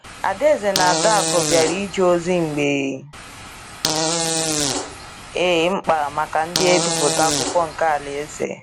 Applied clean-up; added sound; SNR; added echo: none; Fart; 3 dB; none.